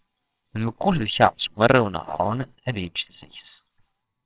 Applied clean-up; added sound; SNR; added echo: neural separator model SepFormer WHAMR!.